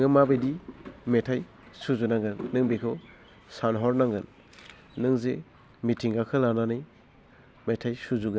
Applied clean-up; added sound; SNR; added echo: none; none; none; none.